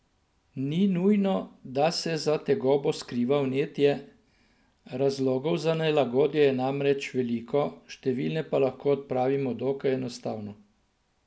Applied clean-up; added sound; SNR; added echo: none; none; none; none.